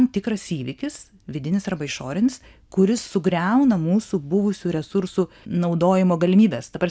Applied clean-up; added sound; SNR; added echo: none; none; none; none.